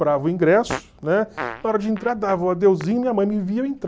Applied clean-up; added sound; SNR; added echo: none; Fart; 16 dB; none.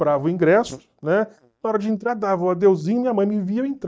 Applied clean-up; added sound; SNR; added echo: neural mask model DeepFilterNet 3.